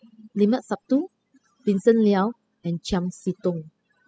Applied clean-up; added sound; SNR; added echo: classical method spectral subtraction.